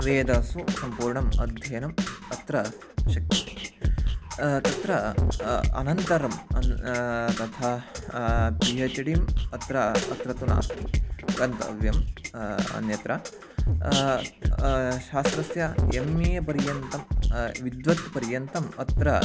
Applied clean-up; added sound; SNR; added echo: none; Drum kit; -2 dB; none.